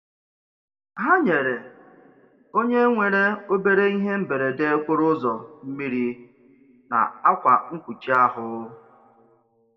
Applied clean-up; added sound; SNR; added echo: none; none; none; reverberation time 0.8 s.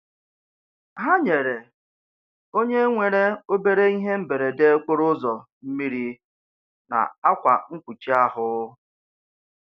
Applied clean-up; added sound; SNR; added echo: none; none; none; none.